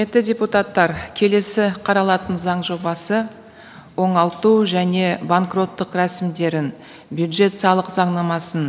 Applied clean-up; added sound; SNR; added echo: none; none; none; none.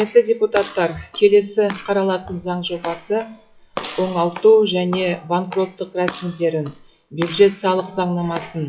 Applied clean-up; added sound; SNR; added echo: classical method WPE with log-MMSE.